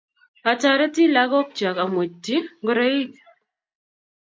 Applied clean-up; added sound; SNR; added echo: none; none; none; none.